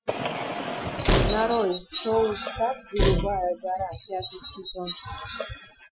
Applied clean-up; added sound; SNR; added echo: classical method Wiener filter.